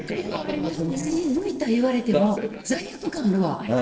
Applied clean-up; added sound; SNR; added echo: neural separator model SepFormer DNS4.